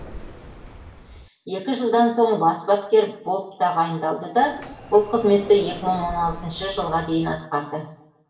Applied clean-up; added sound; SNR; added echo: none; Sliding door; 18 dB; reverberation time 0.8 s.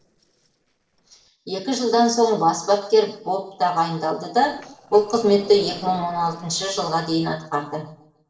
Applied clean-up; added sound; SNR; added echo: neural separator model SepFormer DNS4.